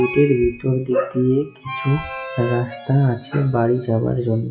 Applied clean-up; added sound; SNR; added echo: classical method WPE with log-MMSE.